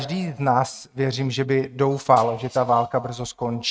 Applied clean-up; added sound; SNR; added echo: neural mask model RNNoise.